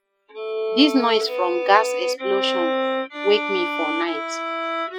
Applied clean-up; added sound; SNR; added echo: classical method Wiener filter.